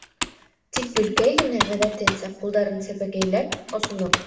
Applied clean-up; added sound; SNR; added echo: none; Computer keyboard; 3 dB; reverberation time 1.0 s.